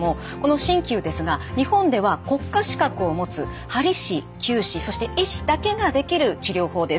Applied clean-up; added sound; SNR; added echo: none; none; none; none.